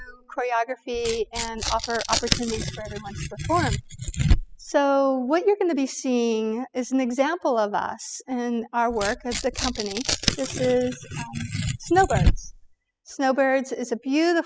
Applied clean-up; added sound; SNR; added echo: classical method spectral subtraction.